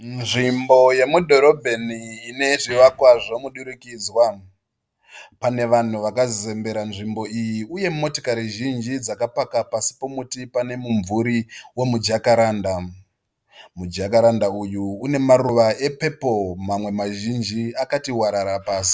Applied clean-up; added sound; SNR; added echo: none; Fart; 16 dB; none.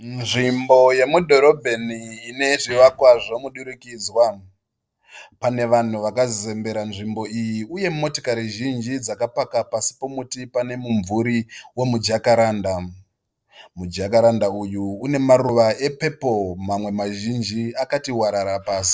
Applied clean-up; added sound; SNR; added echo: neural separator model SepFormer DNS4.